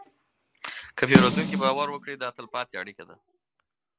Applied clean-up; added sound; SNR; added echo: none; Snare drum; -4 dB; none.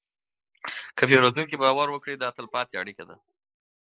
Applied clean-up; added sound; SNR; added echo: neural mask model Resemble Enhance denoiser.